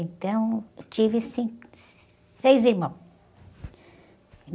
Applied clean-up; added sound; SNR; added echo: none; none; none; none.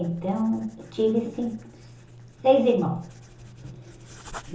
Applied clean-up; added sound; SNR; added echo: none; Writing; 19 dB; reverberation time 0.6 s.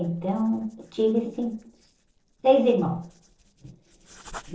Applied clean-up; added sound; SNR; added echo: neural separator model SepFormer DNS4.